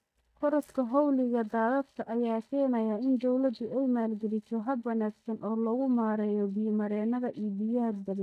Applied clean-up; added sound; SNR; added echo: neural mask model DeepFilterNet 3.